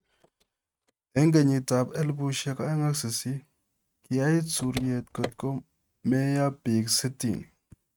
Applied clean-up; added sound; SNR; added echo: neural mask model RNNoise.